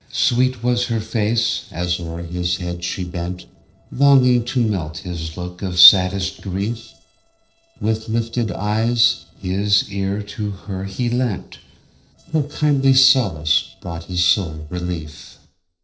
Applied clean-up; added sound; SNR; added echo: neural separator model SepFormer DNS4.